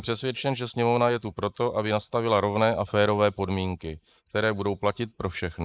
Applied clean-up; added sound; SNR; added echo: neural mask model Resemble Enhance denoiser.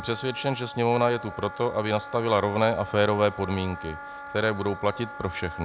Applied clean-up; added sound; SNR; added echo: none; Wind instrument, woodwind instrument; 13 dB; none.